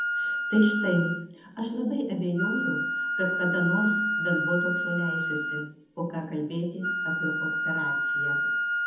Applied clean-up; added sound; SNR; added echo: none; Wind instrument, woodwind instrument; 0 dB; reverberation time 0.8 s.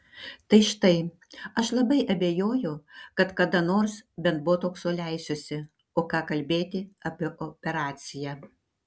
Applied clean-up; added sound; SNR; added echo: none; none; none; none.